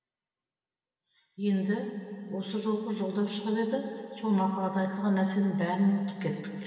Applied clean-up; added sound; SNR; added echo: none; none; none; reverberation time 2.7 s.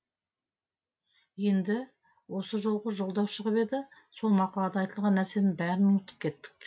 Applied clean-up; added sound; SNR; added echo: none; none; none; none.